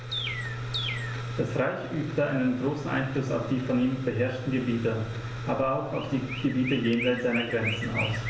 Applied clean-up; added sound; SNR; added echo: none; Chirp, tweet; 11 dB; none.